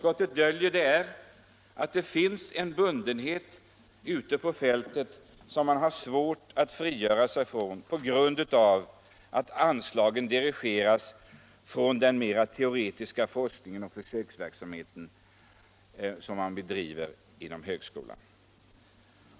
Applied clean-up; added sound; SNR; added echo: none; none; none; none.